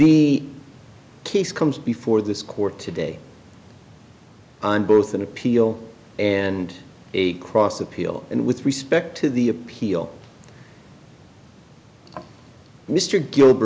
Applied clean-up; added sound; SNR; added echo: none; none; none; none.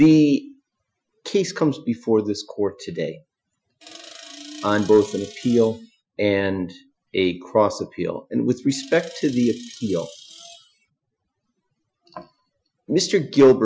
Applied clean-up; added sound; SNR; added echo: classical method Wiener filter.